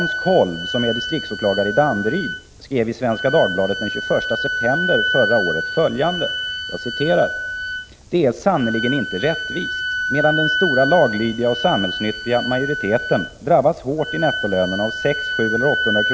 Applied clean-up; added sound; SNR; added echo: none; Wind instrument, woodwind instrument; 4 dB; none.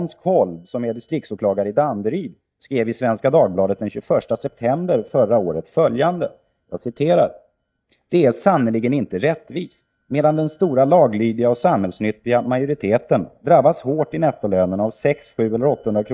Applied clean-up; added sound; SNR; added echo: neural mask model DeepFilterNet 3.